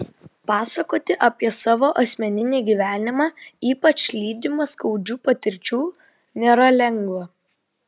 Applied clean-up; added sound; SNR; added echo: none; none; none; none.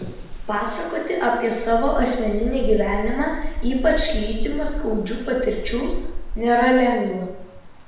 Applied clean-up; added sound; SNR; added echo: none; Rain; 4 dB; reverberation time 1.0 s.